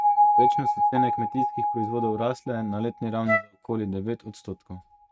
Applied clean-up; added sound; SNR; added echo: neural mask model RNNoise.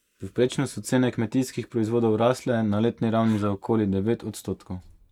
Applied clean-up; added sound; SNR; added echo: neural mask model Resemble Enhance denoiser.